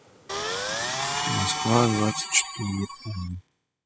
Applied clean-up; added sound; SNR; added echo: classical method spectral subtraction.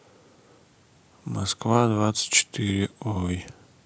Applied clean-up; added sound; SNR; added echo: none; none; none; none.